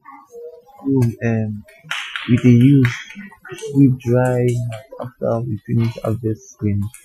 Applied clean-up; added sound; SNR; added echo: classical method Wiener filter.